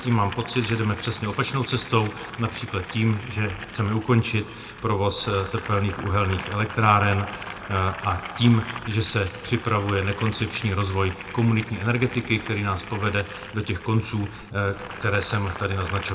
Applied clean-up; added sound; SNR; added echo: none; Boiling; 13 dB; reverberation time 1.5 s.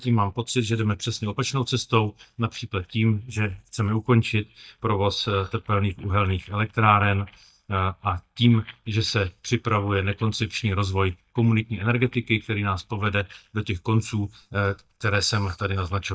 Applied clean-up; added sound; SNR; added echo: neural mask model DeepFilterNet 3.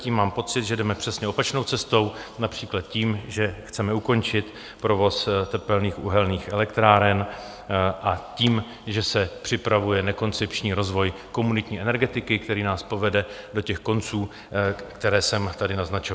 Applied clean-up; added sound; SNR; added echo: none; none; none; none.